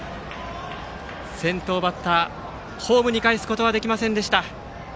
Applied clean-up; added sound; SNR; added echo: none; none; none; none.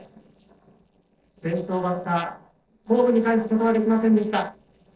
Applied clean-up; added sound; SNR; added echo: neural separator model SepFormer DNS4.